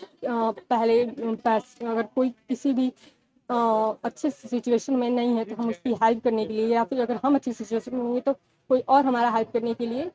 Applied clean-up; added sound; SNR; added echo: neural mask model RNNoise.